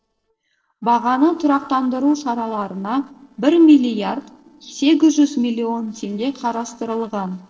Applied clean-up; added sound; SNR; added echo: neural separator model SepFormer DNS4.